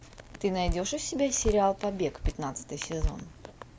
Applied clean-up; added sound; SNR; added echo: none; Drip; 6 dB; none.